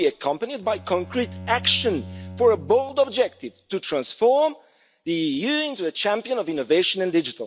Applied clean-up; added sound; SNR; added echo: none; Bowed string instrument; 16 dB; none.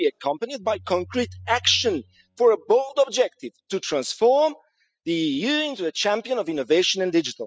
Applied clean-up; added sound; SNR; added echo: classical method spectral subtraction.